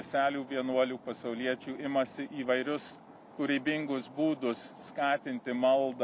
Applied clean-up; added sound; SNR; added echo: none; none; none; none.